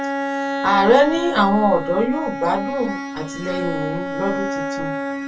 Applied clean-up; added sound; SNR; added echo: none; Bowed string instrument; 5 dB; reverberation time 0.2 s.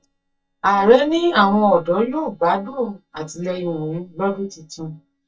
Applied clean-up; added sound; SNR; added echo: neural mask model DeepFilterNet 3.